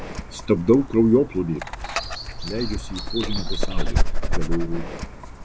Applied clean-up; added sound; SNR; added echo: none; Dog; -1 dB; none.